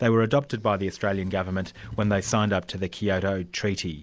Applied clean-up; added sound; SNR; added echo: none; Wood / Tools; 17 dB; none.